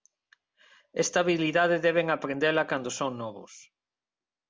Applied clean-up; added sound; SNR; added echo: none; none; none; none.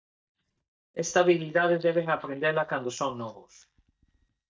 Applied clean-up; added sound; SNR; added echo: neural mask model DeepFilterNet 3.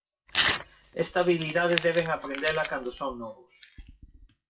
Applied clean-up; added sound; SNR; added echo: classical method WPE with log-MMSE.